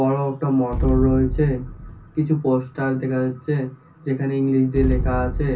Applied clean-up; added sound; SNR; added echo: none; Explosion; 6 dB; reverberation time 0.3 s.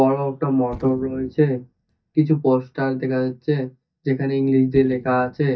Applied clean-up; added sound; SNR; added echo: neural mask model DeepFilterNet 3.